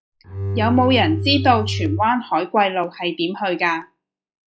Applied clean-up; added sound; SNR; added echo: classical method log-MMSE.